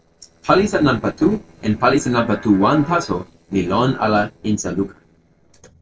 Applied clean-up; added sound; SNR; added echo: neural separator model SepFormer DNS4.